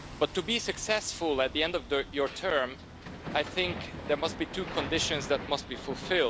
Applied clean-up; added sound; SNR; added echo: none; Hammer; 10 dB; none.